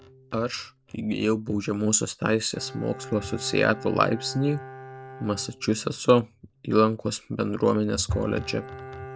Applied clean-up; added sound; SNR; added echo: none; Bowed string instrument; 17 dB; none.